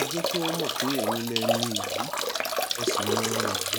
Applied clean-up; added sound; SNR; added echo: none; Drip / Trickle, dribble / Bathtub (filling or washing); -5 dB; none.